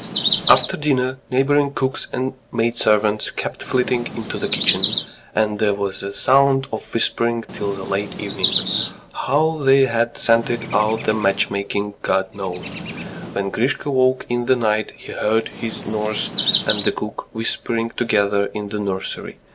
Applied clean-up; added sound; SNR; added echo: none; Chirp, tweet; 9 dB; none.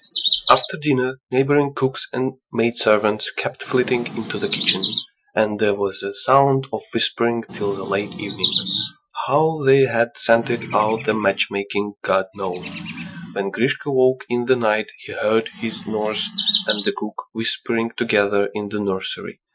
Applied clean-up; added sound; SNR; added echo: classical method Wiener filter.